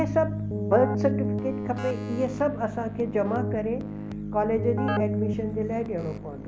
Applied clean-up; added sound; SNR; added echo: none; Keyboard (musical); 2 dB; none.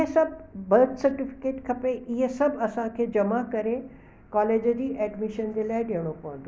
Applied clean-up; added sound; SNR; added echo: none; none; none; none.